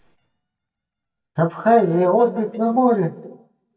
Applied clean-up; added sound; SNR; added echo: neural mask model DeepFilterNet 3.